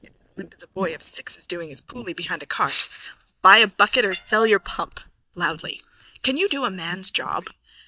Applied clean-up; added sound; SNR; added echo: neural mask model DeepFilterNet 3.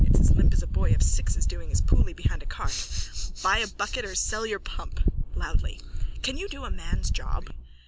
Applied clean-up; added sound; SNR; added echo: none; none; none; none.